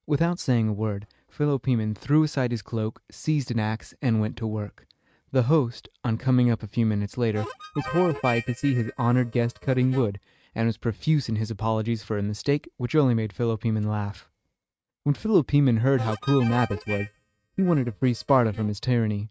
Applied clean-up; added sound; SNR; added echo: neural mask model RNNoise.